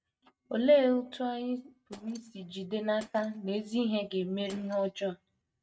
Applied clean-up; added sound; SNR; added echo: neural mask model RNNoise.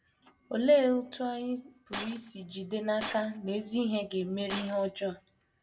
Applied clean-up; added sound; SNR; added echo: none; Shatter; 11 dB; none.